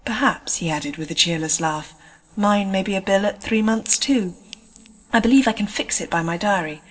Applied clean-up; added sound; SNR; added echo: neural separator model SepFormer DNS4.